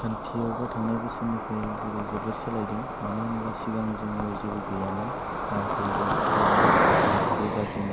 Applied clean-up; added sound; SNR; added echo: none; Cricket; -5 dB; none.